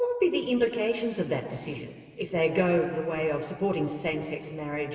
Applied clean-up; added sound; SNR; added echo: none; none; none; reverberation time 2.3 s.